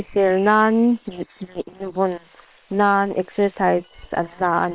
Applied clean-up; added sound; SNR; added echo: neural separator model SepFormer WHAM!.